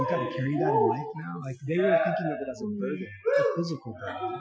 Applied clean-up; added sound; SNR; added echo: classical method Wiener filter.